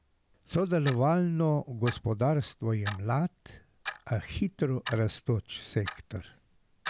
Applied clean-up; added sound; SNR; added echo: none; Clock; 14 dB; none.